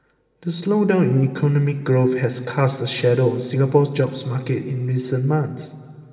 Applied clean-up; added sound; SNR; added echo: none; none; none; reverberation time 2.5 s.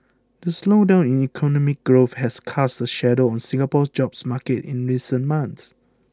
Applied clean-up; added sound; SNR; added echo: none; none; none; none.